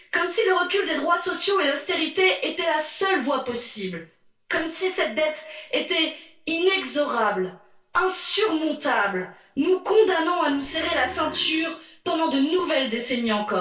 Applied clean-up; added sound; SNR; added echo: neural separator model SepFormer DNS4.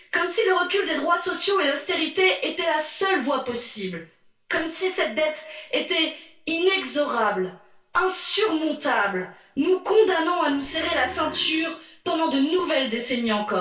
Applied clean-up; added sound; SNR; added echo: none; Burping, eructation; 16 dB; reverberation time 0.2 s.